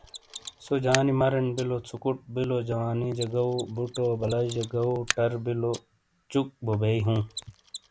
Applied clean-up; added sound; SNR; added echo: none; Mechanisms; 13 dB; none.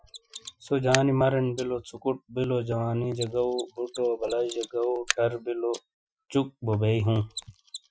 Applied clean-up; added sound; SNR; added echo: classical method Wiener filter.